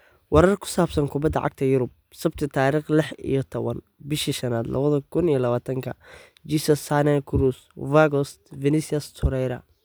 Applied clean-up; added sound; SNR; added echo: none; none; none; none.